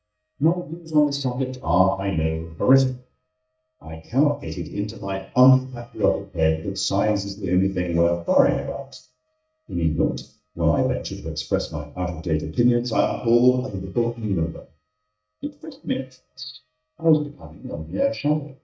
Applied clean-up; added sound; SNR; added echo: neural mask model DeepFilterNet 3.